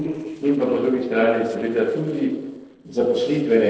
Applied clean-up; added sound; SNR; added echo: neural separator model SepFormer DNS4.